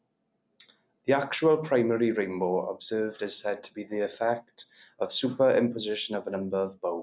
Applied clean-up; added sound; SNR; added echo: none; none; none; none.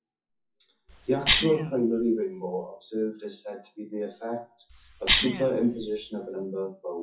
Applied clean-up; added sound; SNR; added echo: classical method WPE with log-MMSE.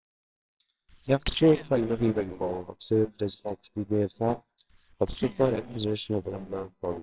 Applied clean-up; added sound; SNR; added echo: neural separator model SepFormer WHAMR!.